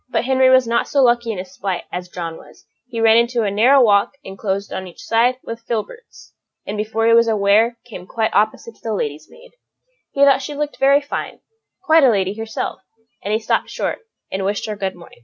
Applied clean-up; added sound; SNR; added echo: none; none; none; none.